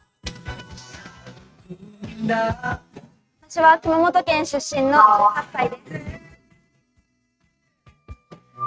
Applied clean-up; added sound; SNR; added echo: neural mask model RNNoise.